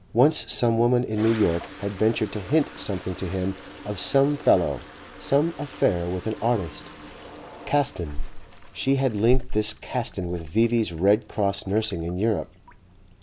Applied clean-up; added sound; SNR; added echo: none; Toilet flush; 19 dB; none.